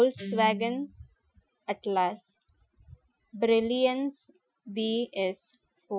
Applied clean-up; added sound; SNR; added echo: classical method Wiener filter.